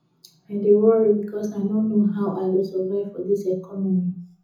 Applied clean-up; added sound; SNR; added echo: none; none; none; reverberation time 0.5 s.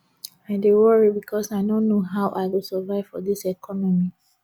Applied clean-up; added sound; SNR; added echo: none; none; none; none.